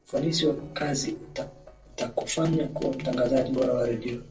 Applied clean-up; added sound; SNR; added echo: neural separator model SepFormer DNS4.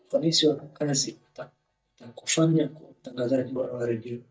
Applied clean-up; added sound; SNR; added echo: neural mask model DeepFilterNet 3.